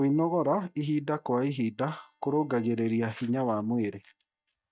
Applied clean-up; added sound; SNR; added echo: neural mask model DeepFilterNet 3.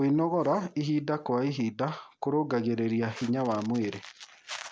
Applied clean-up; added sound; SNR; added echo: none; none; none; none.